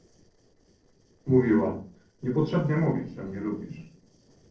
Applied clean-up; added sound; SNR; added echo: neural separator model SepFormer DNS4.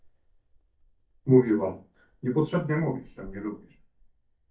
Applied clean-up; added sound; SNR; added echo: neural mask model DeepFilterNet 3.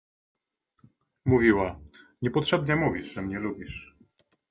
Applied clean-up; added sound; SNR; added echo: none; none; none; none.